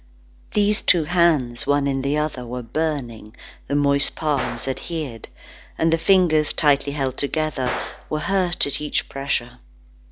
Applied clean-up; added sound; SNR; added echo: none; Gunshot, gunfire; 17 dB; none.